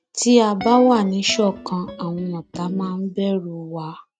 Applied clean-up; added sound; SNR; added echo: neural mask model RNNoise.